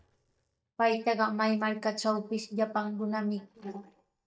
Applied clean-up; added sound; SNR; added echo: neural mask model DeepFilterNet 3.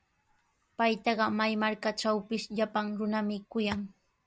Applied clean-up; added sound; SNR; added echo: none; none; none; none.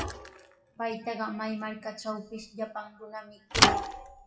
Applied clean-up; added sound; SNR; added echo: classical method WPE with log-MMSE.